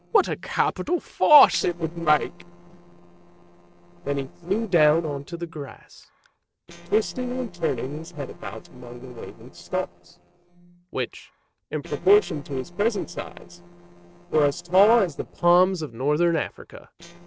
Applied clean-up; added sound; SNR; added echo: neural separator model SepFormer DNS4.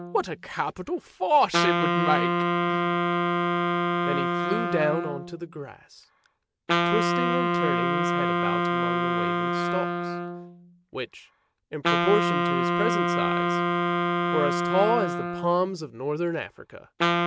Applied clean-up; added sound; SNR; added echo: none; Wind instrument, woodwind instrument; -4 dB; none.